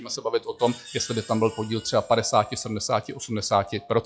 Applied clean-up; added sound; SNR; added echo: classical method log-MMSE.